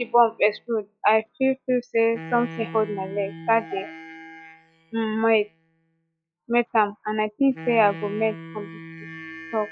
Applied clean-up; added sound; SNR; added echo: classical method log-MMSE.